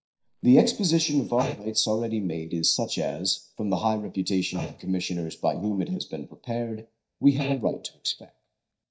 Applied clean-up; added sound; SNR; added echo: neural mask model DeepFilterNet 3.